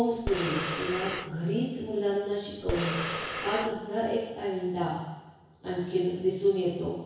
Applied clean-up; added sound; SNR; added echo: none; Breathing; 4 dB; reverberation time 1.1 s.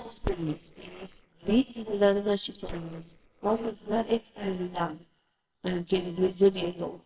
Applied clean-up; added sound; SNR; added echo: neural separator model SepFormer WHAMR!.